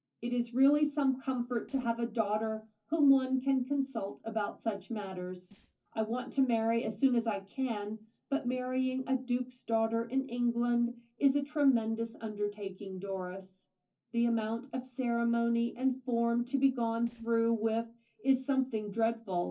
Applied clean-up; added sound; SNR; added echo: neural separator model SepFormer DNS4.